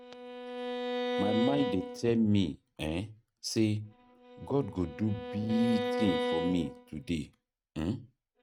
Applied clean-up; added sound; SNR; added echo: neural mask model RNNoise.